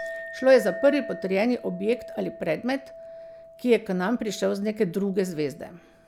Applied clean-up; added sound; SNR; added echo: none; Chink, clink; 15 dB; none.